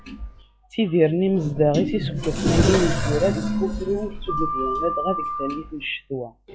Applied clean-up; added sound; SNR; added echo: classical method log-MMSE.